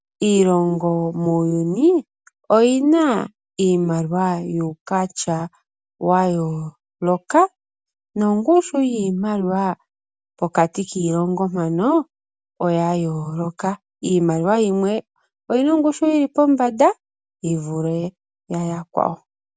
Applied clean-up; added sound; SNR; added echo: none; none; none; none.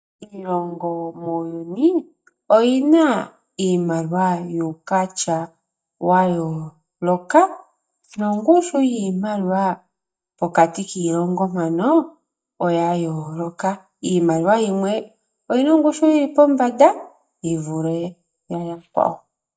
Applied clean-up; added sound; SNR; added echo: neural mask model DeepFilterNet 3.